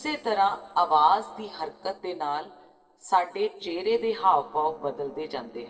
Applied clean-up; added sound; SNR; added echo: neural separator model SepFormer DNS4.